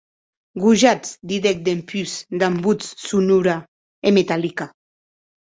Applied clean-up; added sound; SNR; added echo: none; none; none; none.